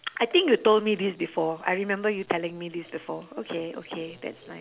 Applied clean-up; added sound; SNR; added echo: none; none; none; none.